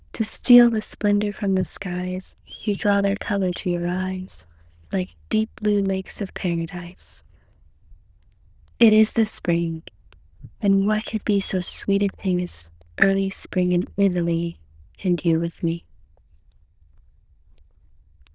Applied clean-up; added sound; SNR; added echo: neural diffusion model UNIVERSE++.